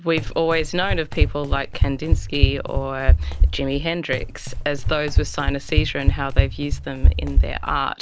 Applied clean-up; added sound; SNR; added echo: none; Run; -5 dB; none.